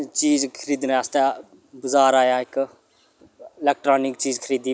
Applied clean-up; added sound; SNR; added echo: none; none; none; none.